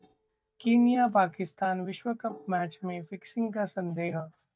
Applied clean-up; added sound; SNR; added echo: neural mask model DeepFilterNet 3.